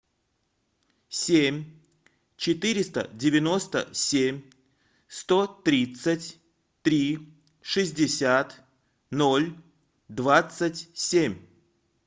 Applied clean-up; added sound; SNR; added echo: none; none; none; none.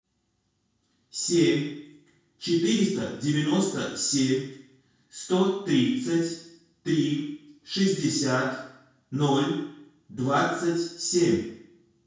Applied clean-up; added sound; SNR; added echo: none; none; none; reverberation time 0.6 s.